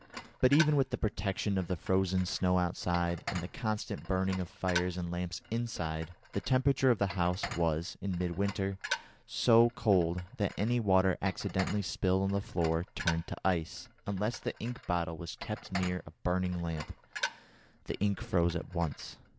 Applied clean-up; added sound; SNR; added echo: none; Dishes, pots, and pans; 14 dB; none.